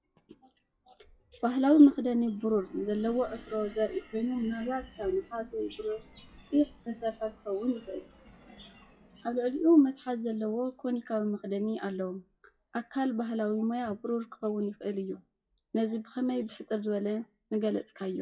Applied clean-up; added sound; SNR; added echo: classical method WPE with log-MMSE.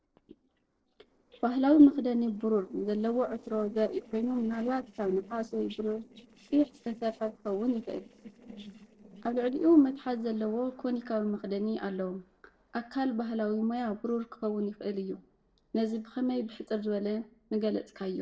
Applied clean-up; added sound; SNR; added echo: neural separator model SepFormer DNS4.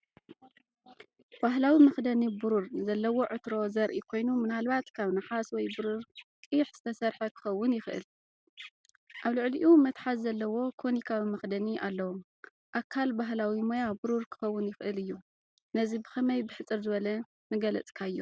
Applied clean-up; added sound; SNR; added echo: none; none; none; none.